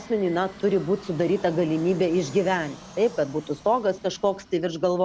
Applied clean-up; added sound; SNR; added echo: none; Fixed-wing aircraft, airplane; 19 dB; none.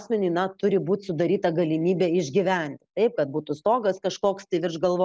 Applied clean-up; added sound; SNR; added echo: none; none; none; none.